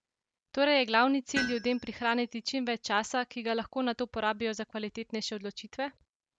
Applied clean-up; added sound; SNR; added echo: none; Tools; 12 dB; none.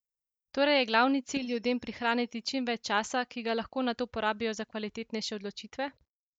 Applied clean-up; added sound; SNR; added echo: neural mask model DeepFilterNet 3.